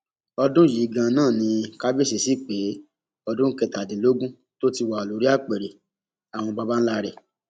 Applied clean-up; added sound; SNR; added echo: none; none; none; none.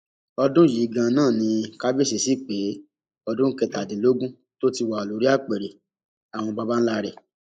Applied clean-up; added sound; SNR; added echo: neural mask model Resemble Enhance denoiser.